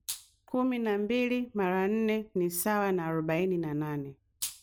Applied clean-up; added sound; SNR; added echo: none; none; none; none.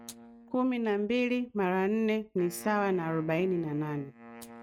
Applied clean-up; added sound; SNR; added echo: neural mask model RNNoise.